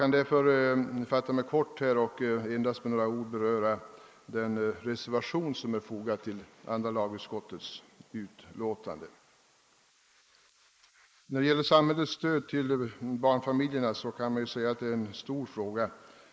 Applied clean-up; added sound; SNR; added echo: neural mask model Resemble Enhance denoiser.